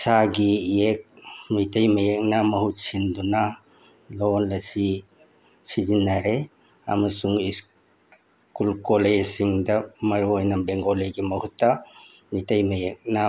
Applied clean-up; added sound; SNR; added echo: none; none; none; none.